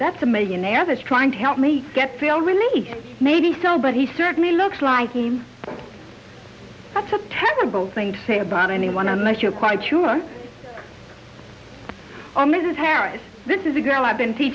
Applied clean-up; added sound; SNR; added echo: none; none; none; none.